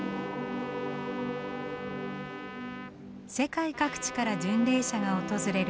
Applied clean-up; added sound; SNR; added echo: none; Trumpet; 12 dB; none.